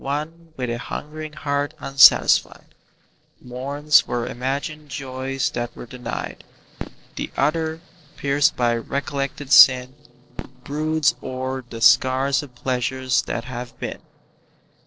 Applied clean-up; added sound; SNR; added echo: neural separator model SepFormer DNS4.